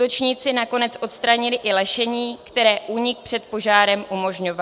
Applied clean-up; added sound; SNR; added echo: none; none; none; none.